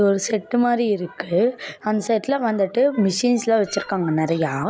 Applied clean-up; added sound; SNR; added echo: none; Wind instrument, woodwind instrument; 19 dB; none.